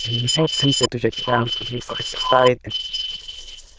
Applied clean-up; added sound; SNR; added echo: neural diffusion model UNIVERSE++.